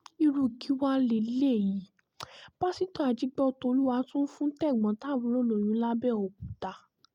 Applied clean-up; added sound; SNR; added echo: none; none; none; none.